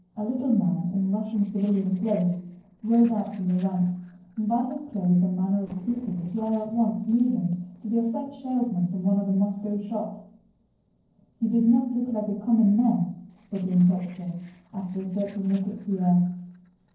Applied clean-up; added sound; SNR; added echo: neural separator model SepFormer DNS4.